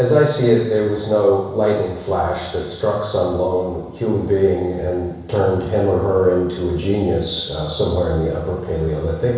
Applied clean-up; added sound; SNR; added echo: none; none; none; reverberation time 1.1 s.